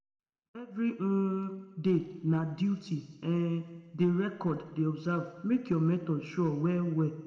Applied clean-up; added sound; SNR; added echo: none; none; none; reverberation time 1.8 s.